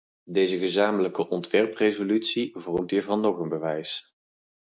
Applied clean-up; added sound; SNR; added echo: none; none; none; none.